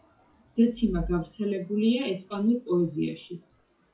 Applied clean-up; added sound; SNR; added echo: classical method WPE with log-MMSE.